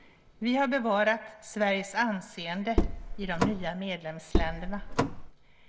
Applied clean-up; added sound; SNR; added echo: none; Car; -2 dB; none.